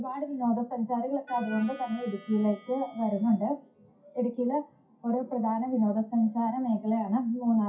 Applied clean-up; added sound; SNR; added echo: classical method WPE with log-MMSE.